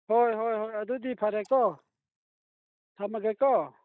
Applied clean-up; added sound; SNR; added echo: neural mask model DeepFilterNet 3.